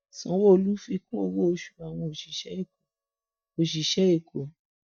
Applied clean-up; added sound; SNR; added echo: neural mask model DeepFilterNet 3.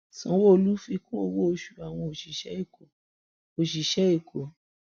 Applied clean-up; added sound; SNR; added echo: none; none; none; none.